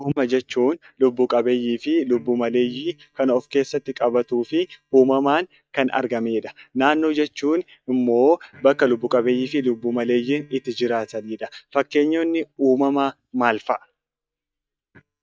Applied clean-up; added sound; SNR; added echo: neural mask model DeepFilterNet 3.